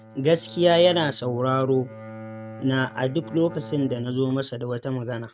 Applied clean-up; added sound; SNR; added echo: neural mask model RNNoise.